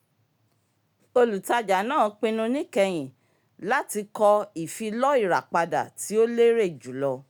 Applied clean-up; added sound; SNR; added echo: none; none; none; none.